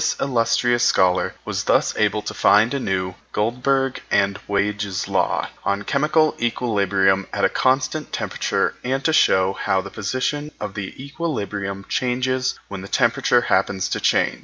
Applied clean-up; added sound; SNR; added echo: none; none; none; none.